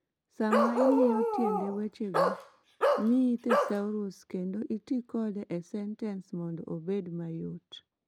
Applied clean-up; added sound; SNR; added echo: none; Bark; -3 dB; none.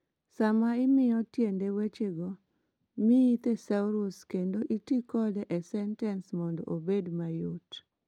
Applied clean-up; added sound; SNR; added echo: none; none; none; none.